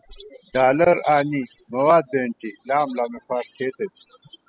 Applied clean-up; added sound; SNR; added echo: classical method spectral subtraction.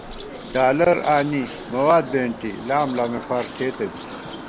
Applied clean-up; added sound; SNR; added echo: none; Bird; 13 dB; none.